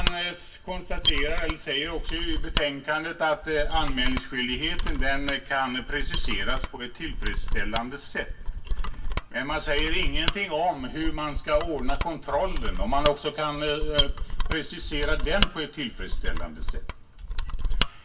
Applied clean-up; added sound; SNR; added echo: none; Mechanisms; -3 dB; reverberation time 0.2 s.